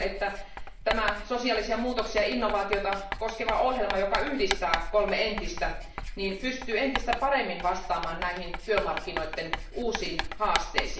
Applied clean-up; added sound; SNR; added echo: none; Writing; 5 dB; reverberation time 0.5 s.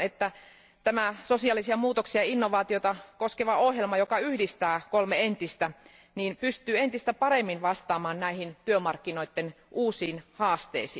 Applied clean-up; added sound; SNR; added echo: none; none; none; none.